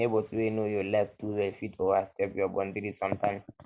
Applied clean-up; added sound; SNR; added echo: none; none; none; none.